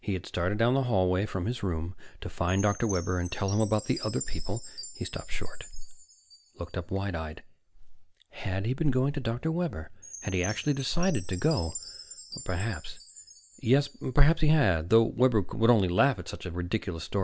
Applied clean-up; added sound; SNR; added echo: none; Chime; 20 dB; none.